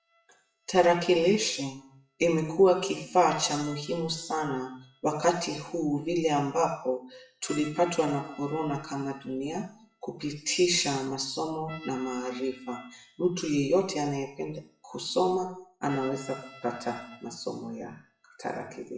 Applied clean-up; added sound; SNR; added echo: classical method WPE with log-MMSE.